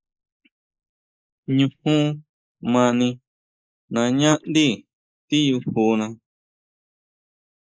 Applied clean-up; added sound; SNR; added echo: neural mask model Resemble Enhance denoiser.